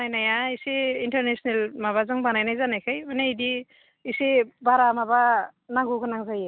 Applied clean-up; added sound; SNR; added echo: none; none; none; none.